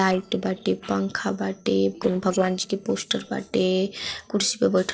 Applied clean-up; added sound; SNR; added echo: neural separator model SepFormer DNS4.